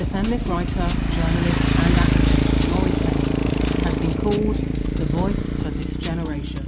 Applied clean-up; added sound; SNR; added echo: none; Motorcycle; -5 dB; none.